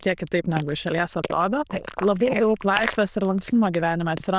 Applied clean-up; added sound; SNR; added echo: neural diffusion model UNIVERSE++.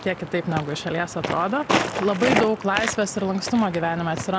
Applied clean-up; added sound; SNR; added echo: none; Walk, footsteps; 4 dB; none.